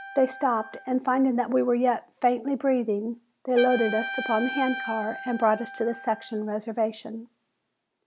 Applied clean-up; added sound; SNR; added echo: none; Trumpet; 12 dB; none.